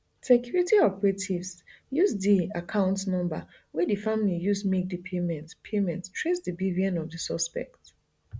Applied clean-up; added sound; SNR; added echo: none; none; none; none.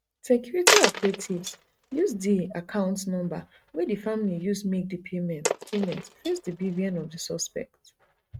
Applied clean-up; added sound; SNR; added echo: neural mask model RNNoise.